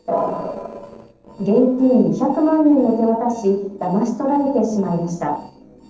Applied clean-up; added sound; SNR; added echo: neural separator model SepFormer DNS4.